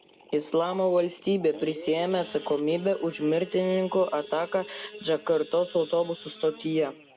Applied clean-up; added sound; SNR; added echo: none; Idling / Sawing / Accelerating, revving, vroom; 18 dB; none.